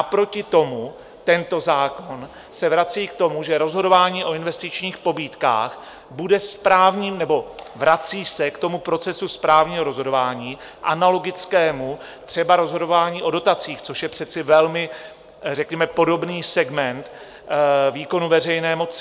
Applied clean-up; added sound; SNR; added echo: none; none; none; none.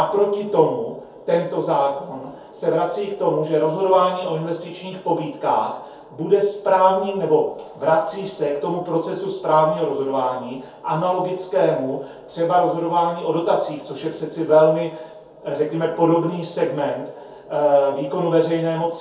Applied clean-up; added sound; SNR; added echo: none; none; none; reverberation time 0.6 s.